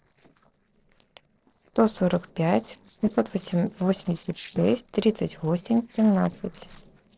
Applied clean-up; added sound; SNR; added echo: neural separator model SepFormer DNS4.